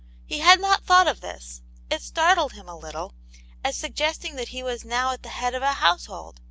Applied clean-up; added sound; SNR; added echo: none; none; none; none.